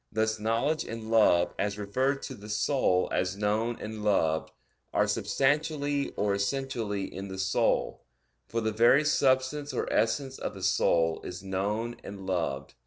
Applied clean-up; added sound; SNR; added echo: neural separator model SepFormer DNS4.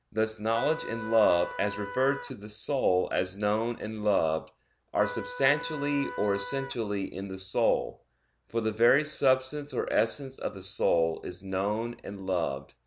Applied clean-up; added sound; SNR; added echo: none; Trumpet; 11 dB; none.